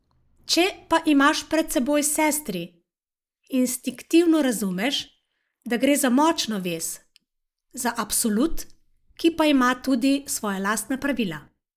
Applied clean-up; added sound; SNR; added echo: neural mask model Resemble Enhance denoiser.